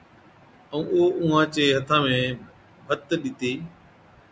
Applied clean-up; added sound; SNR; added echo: none; none; none; none.